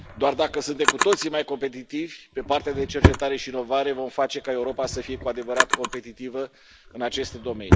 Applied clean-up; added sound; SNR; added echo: none; Drawer open or close; 0 dB; none.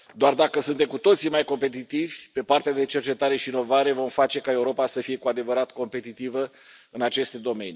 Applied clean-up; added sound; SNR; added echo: none; none; none; none.